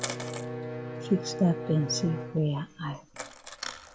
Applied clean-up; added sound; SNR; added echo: none; Bowed string instrument + Coin (dropping); 7 dB; none.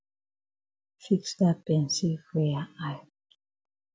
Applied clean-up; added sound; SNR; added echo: none; none; none; none.